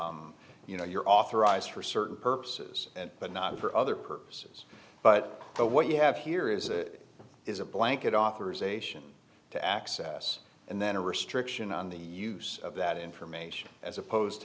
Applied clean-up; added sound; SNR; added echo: none; Walk, footsteps; 14 dB; none.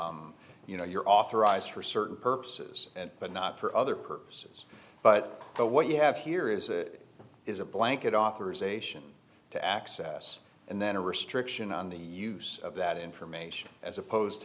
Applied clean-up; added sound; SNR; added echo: none; none; none; none.